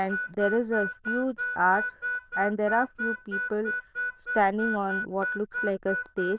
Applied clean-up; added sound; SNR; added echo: neural diffusion model UNIVERSE++.